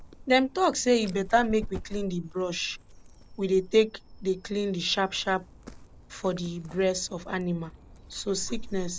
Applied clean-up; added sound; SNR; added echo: none; Dog; 13 dB; none.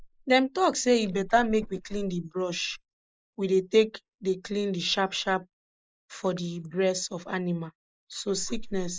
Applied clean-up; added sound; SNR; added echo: neural mask model Resemble Enhance denoiser.